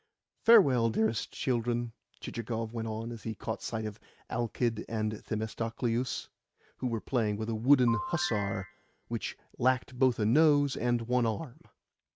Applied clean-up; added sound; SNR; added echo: neural mask model RNNoise.